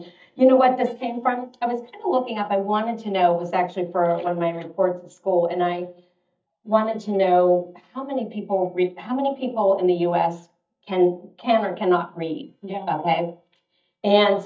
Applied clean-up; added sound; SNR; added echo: neural mask model DeepFilterNet 3.